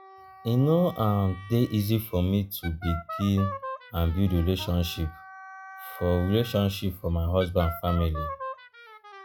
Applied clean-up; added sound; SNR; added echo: classical method log-MMSE.